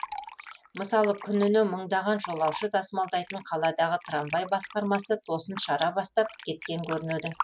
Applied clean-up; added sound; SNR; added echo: none; Fill (with liquid); 13 dB; none.